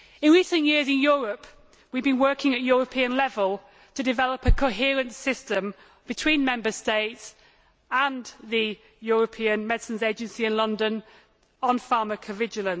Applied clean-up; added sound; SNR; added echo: none; none; none; none.